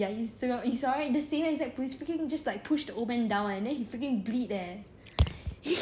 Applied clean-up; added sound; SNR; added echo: none; none; none; none.